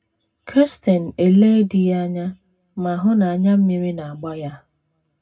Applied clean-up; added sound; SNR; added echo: none; none; none; reverberation time 0.2 s.